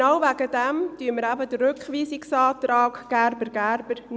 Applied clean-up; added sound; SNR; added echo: none; none; none; none.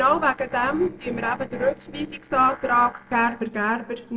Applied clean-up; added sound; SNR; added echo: neural separator model SepFormer DNS4.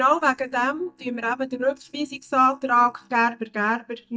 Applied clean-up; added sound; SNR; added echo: neural mask model DeepFilterNet 3.